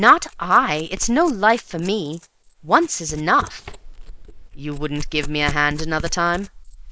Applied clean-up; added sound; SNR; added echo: neural mask model Resemble Enhance denoiser.